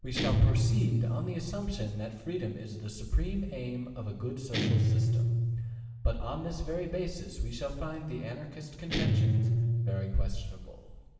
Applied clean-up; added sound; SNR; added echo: none; Guitar; -2 dB; reverberation time 1.4 s.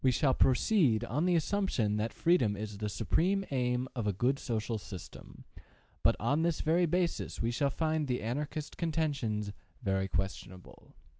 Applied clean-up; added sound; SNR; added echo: none; none; none; none.